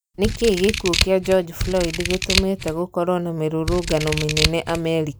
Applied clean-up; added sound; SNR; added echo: none; Scissors; 3 dB; none.